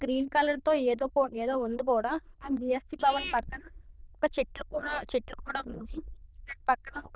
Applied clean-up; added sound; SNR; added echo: neural diffusion model UNIVERSE++.